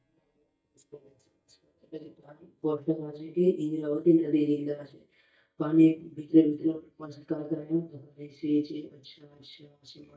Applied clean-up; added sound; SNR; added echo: neural mask model DeepFilterNet 3.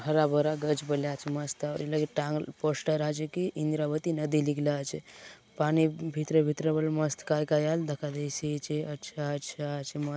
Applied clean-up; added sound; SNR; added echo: none; none; none; none.